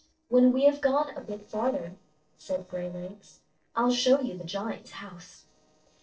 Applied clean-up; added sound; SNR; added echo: neural separator model SepFormer DNS4.